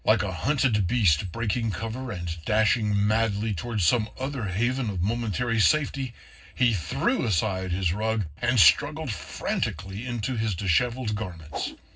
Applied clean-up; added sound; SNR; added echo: none; Whoosh, swoosh, swish; 10 dB; reverberation time 0.4 s.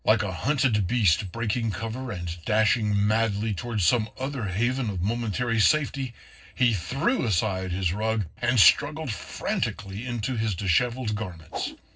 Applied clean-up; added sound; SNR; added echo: neural separator model SepFormer DNS4.